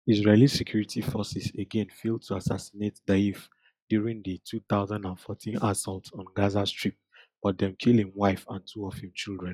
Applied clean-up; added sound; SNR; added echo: classical method log-MMSE.